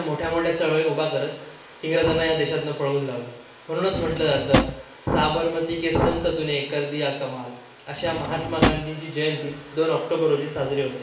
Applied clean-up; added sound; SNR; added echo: none; Drawer open or close; 2 dB; reverberation time 0.7 s.